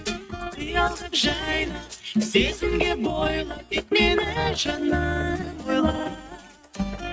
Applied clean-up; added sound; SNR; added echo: neural mask model RNNoise.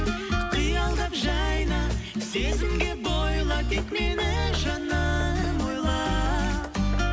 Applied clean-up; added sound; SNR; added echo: none; Hammer / Wood; 20 dB; none.